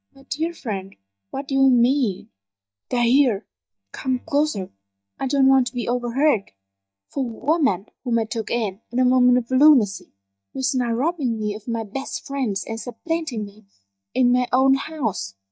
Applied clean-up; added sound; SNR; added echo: neural mask model DeepFilterNet 3.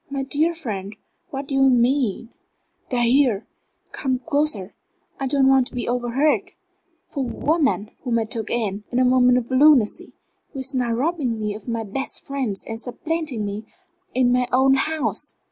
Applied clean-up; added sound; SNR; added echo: none; none; none; none.